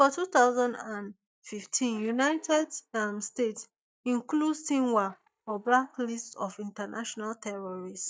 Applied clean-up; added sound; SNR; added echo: neural mask model DeepFilterNet 3.